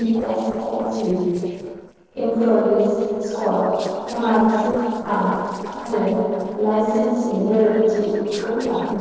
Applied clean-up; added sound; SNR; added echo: neural separator model SepFormer DNS4.